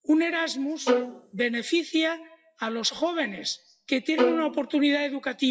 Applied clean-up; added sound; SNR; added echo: classical method WPE with log-MMSE.